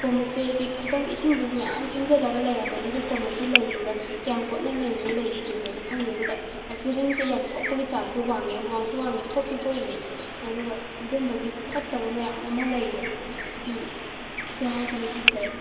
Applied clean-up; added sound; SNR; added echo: none; Bird vocalization, bird call, bird song; 6 dB; reverberation time 2.7 s.